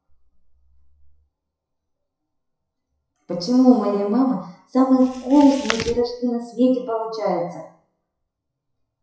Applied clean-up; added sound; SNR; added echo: classical method WPE with log-MMSE.